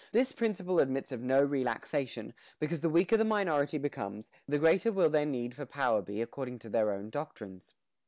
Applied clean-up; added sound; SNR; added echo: none; none; none; none.